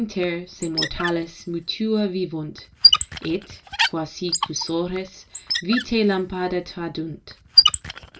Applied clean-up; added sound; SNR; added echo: none; Squeak; -1 dB; reverberation time 0.2 s.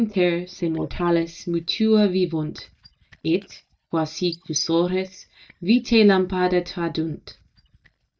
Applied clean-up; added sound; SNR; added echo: neural mask model DeepFilterNet 3.